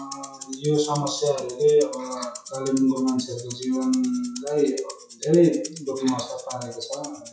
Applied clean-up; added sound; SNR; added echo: classical method WPE with log-MMSE.